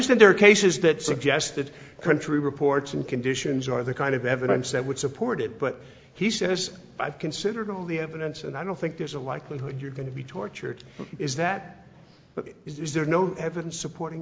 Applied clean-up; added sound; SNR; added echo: none; none; none; none.